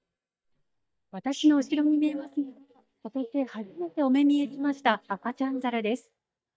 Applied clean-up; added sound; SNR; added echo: neural mask model DeepFilterNet 3.